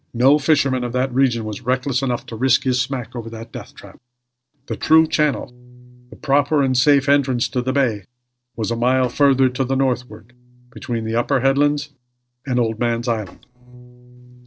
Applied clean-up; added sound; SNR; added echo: neural separator model SepFormer DNS4.